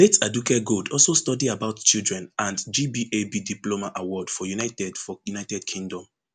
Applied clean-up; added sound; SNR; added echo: none; none; none; none.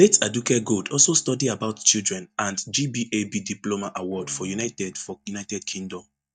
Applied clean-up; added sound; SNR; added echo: neural mask model DeepFilterNet 3.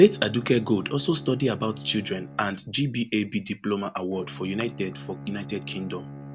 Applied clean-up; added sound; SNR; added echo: none; Bowed string instrument; 16 dB; none.